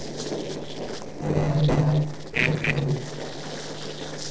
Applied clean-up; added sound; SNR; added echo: neural separator model SepFormer DNS4.